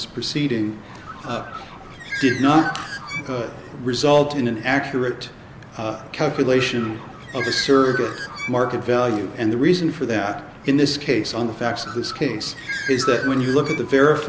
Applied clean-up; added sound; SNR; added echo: none; Bird; 12 dB; none.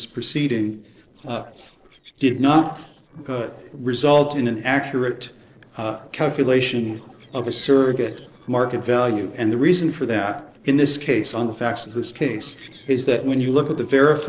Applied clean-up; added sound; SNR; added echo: neural separator model SepFormer DNS4.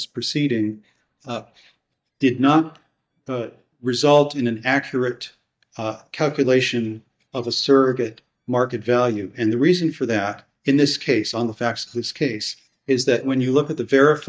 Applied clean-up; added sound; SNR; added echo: neural mask model DeepFilterNet 3.